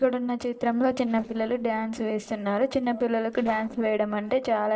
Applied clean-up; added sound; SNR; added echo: neural separator model SepFormer DNS4.